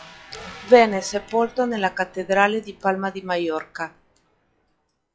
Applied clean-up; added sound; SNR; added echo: classical method log-MMSE.